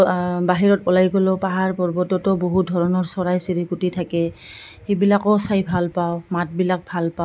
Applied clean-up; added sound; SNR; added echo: none; none; none; none.